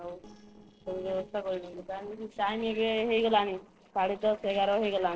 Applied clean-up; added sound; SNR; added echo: neural separator model SepFormer DNS4.